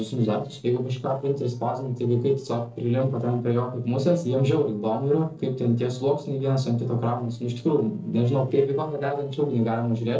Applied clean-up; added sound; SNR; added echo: neural separator model SepFormer DNS4.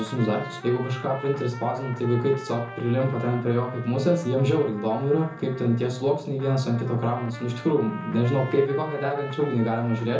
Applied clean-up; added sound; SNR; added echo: none; Trumpet; 15 dB; reverberation time 0.5 s.